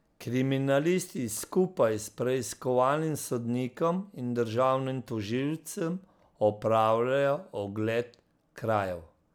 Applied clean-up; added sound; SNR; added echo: none; none; none; none.